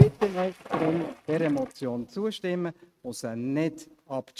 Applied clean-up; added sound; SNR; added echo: neural mask model RNNoise.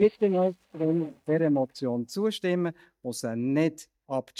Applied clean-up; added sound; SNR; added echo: neural mask model DeepFilterNet 3.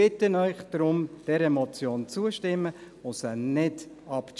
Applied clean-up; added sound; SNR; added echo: none; none; none; none.